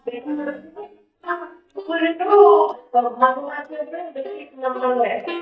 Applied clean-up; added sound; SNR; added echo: neural mask model DeepFilterNet 3.